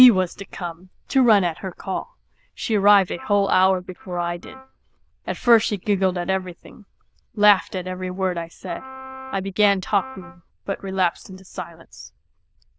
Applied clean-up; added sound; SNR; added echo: neural diffusion model UNIVERSE++.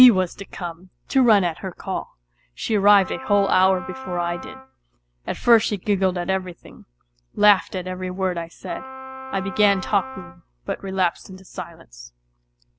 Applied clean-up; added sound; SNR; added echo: none; Wind instrument, woodwind instrument; 12 dB; none.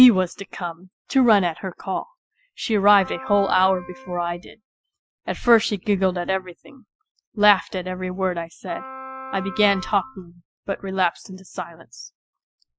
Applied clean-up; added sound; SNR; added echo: classical method Wiener filter.